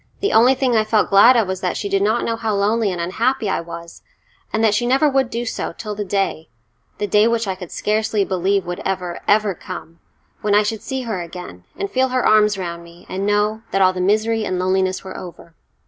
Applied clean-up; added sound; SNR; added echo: none; none; none; none.